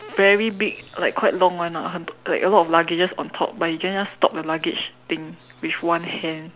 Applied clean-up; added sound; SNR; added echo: none; none; none; none.